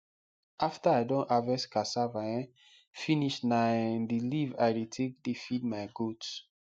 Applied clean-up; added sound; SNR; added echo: none; none; none; none.